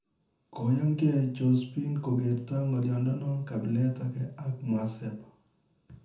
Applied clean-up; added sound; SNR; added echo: none; none; none; reverberation time 0.5 s.